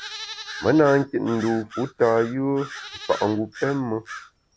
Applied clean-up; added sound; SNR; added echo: none; Livestock, farm animals, working animals + Bird vocalization, bird call, bird song; 14 dB; none.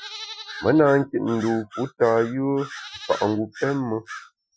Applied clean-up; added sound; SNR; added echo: classical method Wiener filter.